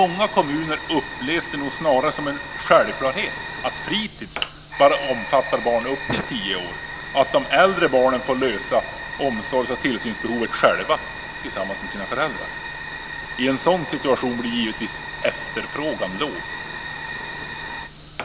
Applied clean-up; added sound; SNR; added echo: none; Fire; 9 dB; none.